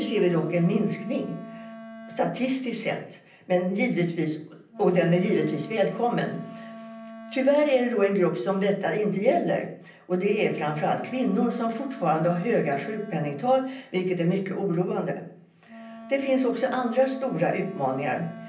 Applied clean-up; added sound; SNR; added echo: none; Wind instrument, woodwind instrument; 17 dB; reverberation time 0.6 s.